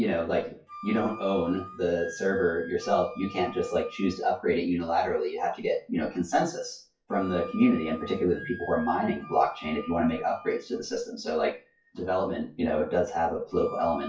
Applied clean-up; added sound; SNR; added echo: classical method WPE with log-MMSE.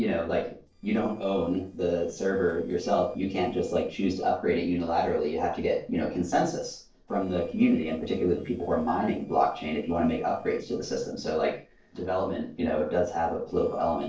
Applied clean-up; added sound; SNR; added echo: neural separator model SepFormer DNS4.